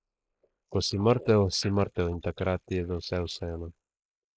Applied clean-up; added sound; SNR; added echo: neural mask model Resemble Enhance denoiser.